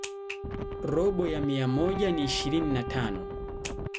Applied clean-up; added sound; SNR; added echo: none; Wind + Wind instrument, woodwind instrument; 5 dB; none.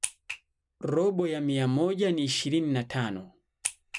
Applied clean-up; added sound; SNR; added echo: none; none; none; none.